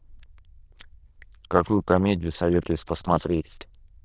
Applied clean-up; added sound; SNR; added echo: neural diffusion model UNIVERSE++.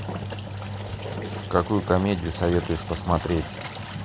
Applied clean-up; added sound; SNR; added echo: none; Engine; 7 dB; none.